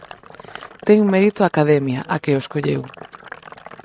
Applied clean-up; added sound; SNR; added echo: neural mask model RNNoise.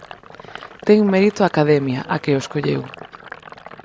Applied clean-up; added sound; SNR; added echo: none; Sink (filling or washing); 19 dB; none.